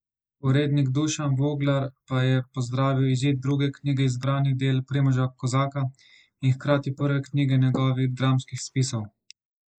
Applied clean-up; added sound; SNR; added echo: neural mask model Resemble Enhance denoiser.